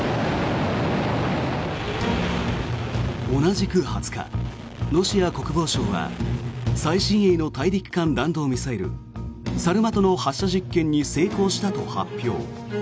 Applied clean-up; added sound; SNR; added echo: none; none; none; none.